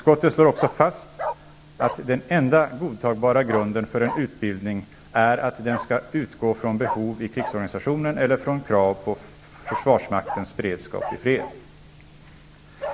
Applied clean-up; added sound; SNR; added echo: none; Bark; 13 dB; none.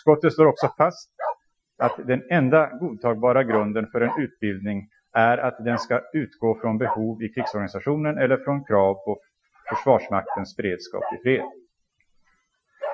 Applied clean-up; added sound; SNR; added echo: classical method Wiener filter.